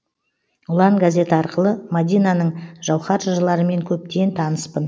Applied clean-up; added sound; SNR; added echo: none; none; none; none.